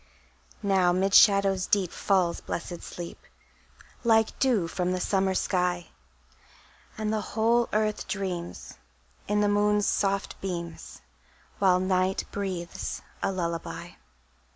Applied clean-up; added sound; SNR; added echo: none; none; none; none.